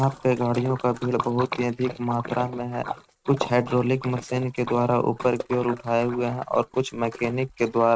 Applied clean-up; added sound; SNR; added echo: neural mask model RNNoise.